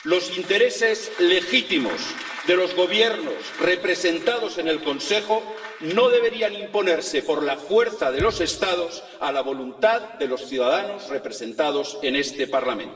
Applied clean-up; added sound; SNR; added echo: none; Thump, thud; 16 dB; reverberation time 1.3 s.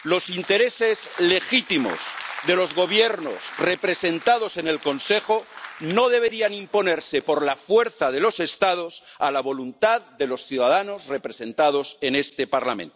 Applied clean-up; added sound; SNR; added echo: none; none; none; none.